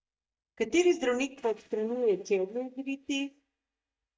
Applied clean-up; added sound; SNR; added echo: neural mask model DeepFilterNet 3.